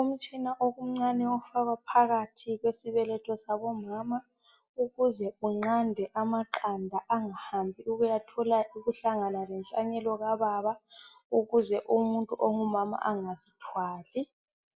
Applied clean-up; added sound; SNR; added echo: none; none; none; none.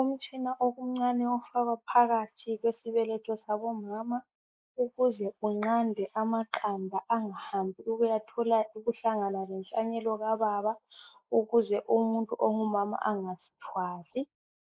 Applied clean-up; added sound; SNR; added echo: neural mask model Resemble Enhance denoiser.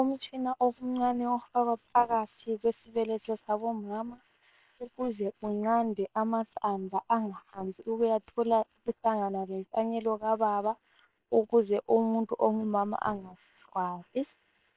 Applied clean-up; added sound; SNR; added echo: neural separator model SepFormer WHAM!.